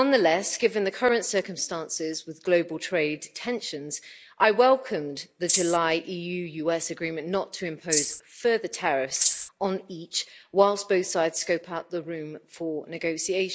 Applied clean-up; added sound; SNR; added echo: neural mask model Resemble Enhance denoiser.